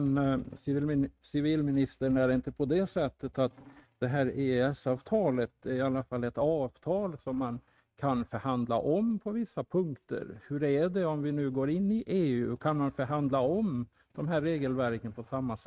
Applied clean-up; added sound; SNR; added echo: neural mask model RNNoise.